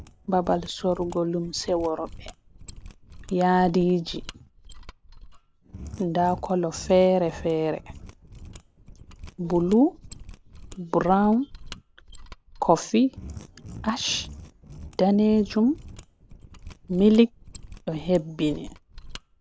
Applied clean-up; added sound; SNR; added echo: none; Mechanisms; 17 dB; none.